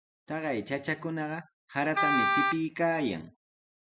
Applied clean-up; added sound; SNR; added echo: none; Wind instrument, woodwind instrument; -4 dB; none.